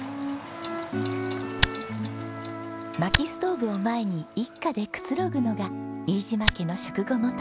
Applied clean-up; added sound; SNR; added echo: none; Tick; -1 dB; none.